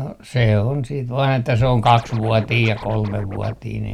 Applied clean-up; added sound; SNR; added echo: none; Scratching (performance technique); 17 dB; none.